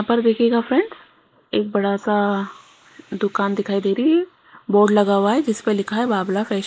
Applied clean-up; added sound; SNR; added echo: neural mask model Resemble Enhance denoiser.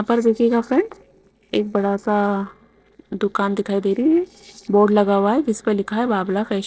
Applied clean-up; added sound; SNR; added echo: neural separator model SepFormer DNS4.